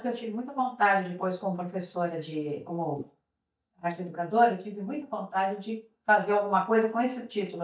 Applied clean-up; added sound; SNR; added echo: neural mask model DeepFilterNet 3.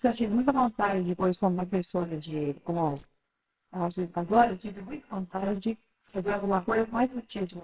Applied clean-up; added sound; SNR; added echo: neural separator model SepFormer WHAMR!.